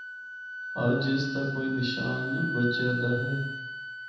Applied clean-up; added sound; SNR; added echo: none; Wind instrument, woodwind instrument; 5 dB; reverberation time 1.1 s.